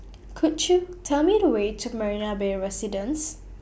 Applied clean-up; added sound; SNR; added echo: none; none; none; none.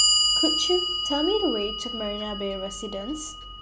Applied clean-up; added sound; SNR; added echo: none; Clock; -3 dB; none.